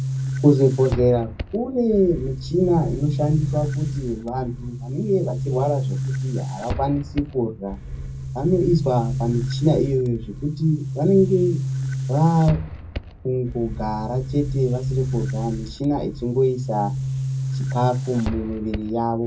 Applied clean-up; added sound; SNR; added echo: none; Boom; 5 dB; reverberation time 0.4 s.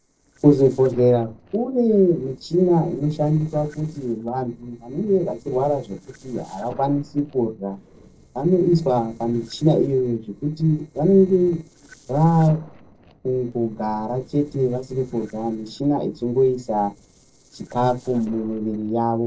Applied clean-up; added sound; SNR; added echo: neural separator model SepFormer DNS4.